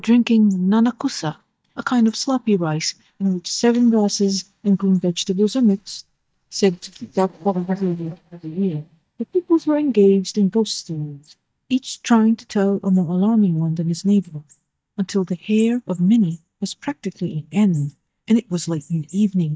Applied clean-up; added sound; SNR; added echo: neural mask model DeepFilterNet 3.